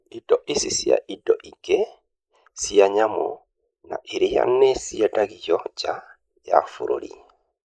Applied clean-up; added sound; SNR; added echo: neural mask model Resemble Enhance denoiser.